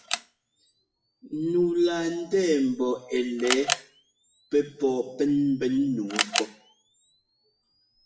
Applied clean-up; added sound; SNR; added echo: classical method WPE with log-MMSE.